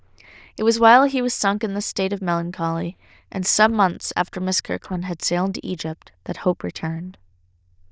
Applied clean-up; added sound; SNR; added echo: neural diffusion model UNIVERSE++.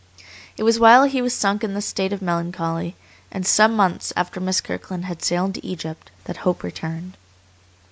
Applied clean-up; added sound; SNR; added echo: none; none; none; none.